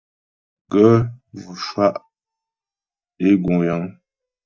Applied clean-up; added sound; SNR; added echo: neural mask model DeepFilterNet 3.